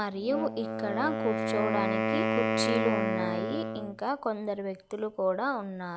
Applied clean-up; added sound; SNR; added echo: none; Wind instrument, woodwind instrument; 0 dB; none.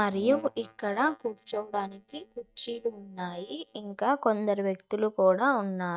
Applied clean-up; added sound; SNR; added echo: neural mask model DeepFilterNet 3.